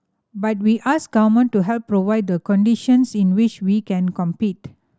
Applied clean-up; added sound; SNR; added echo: none; none; none; none.